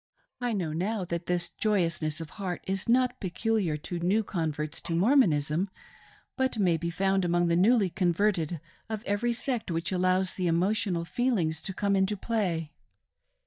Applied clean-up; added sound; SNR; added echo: neural mask model DeepFilterNet 3.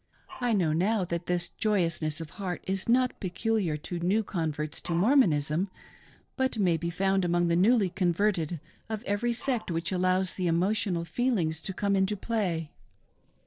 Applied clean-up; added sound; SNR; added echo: neural separator model SepFormer DNS4.